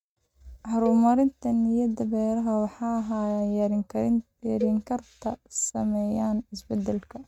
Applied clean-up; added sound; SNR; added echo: neural mask model RNNoise.